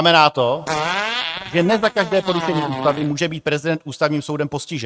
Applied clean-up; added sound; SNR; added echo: neural mask model RNNoise.